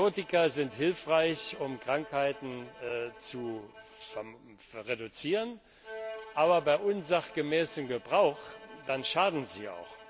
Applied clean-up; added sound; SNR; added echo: none; Bowed string instrument; 18 dB; none.